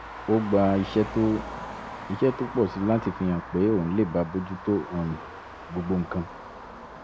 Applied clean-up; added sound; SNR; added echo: none; Traffic noise, roadway noise; 12 dB; none.